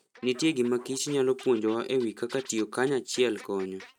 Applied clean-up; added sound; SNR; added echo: neural mask model RNNoise.